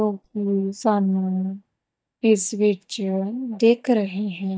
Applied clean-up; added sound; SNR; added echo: neural mask model DeepFilterNet 3.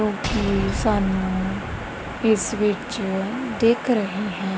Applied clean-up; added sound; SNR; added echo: none; Shatter / Boom; 9 dB; none.